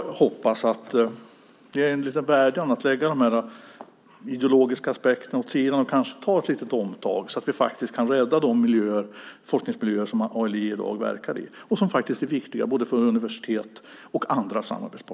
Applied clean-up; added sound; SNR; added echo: none; none; none; none.